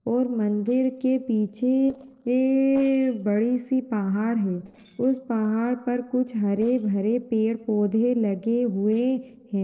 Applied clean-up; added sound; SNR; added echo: neural separator model SepFormer DNS4.